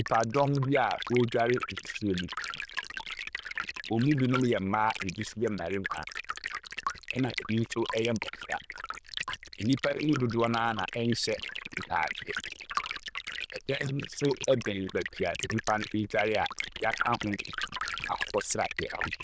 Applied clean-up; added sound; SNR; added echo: neural diffusion model UNIVERSE++.